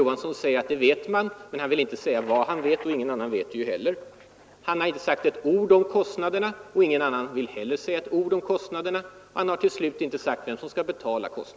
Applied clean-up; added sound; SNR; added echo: none; none; none; none.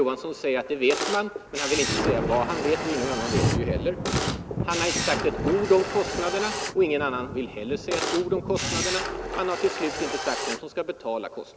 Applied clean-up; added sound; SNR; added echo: none; Camera + Thunder; 3 dB; none.